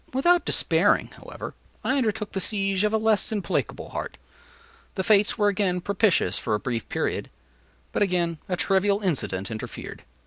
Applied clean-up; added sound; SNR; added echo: none; none; none; none.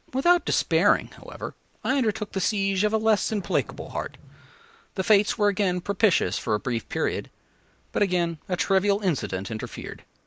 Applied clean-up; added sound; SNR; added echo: neural mask model Resemble Enhance denoiser.